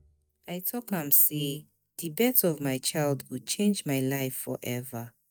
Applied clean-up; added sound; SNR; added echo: neural mask model DeepFilterNet 3.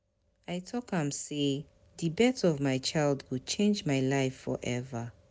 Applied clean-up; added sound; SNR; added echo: none; none; none; none.